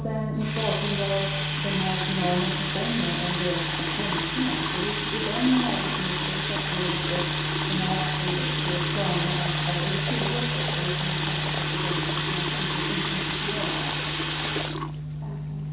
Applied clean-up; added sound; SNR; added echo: none; Water tap, faucet; 1 dB; reverberation time 1.1 s.